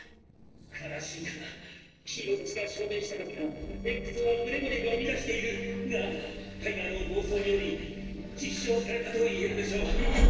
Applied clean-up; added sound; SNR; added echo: neural separator model SepFormer DNS4.